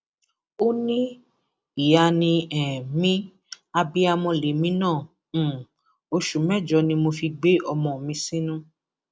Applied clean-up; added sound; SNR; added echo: none; none; none; none.